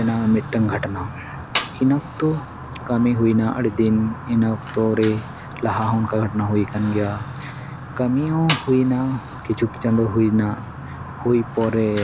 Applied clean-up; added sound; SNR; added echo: none; Fire; 10 dB; none.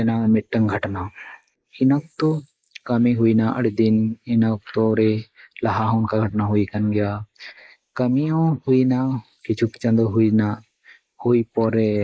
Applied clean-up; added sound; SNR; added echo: neural mask model Resemble Enhance denoiser.